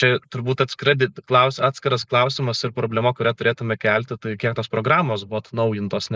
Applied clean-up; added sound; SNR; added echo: neural mask model Resemble Enhance denoiser.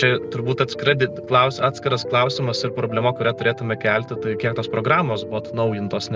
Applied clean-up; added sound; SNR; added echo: none; Piano; 10 dB; none.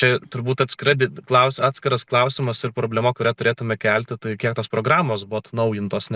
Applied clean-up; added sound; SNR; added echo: none; none; none; none.